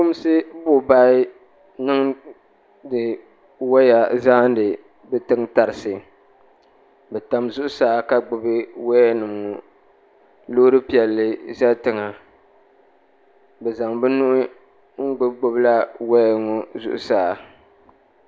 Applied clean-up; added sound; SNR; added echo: none; none; none; none.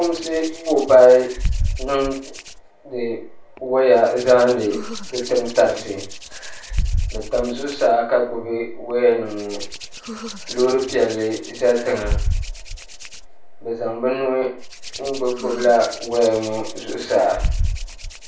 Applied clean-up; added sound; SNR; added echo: none; Hands; 8 dB; reverberation time 0.3 s.